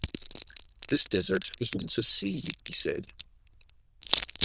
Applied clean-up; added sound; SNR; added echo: neural diffusion model UNIVERSE++.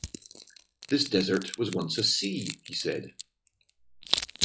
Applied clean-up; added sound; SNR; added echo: classical method log-MMSE.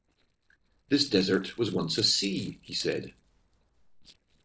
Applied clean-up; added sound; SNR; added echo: neural separator model SepFormer DNS4.